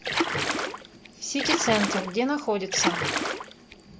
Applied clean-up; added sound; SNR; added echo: none; Splash, splatter; 0 dB; none.